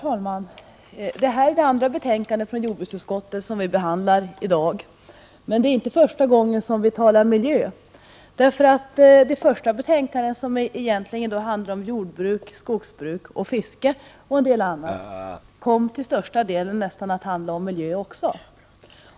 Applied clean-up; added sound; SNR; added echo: none; Burping, eructation; 12 dB; none.